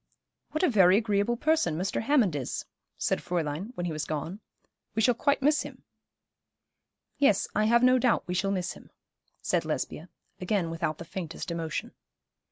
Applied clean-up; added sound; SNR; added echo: none; none; none; none.